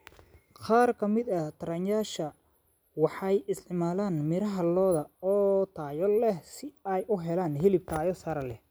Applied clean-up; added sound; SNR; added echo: none; none; none; none.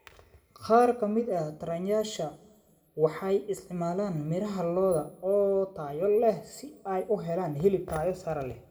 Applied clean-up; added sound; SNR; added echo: none; none; none; reverberation time 0.8 s.